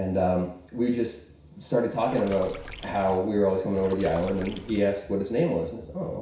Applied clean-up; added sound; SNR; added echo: none; Water / Splash, splatter; 16 dB; reverberation time 0.6 s.